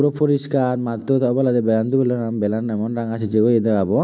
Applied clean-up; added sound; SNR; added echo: none; none; none; none.